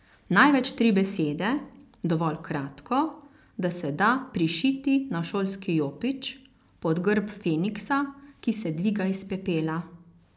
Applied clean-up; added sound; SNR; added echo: none; none; none; none.